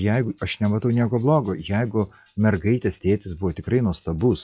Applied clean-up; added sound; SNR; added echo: classical method log-MMSE.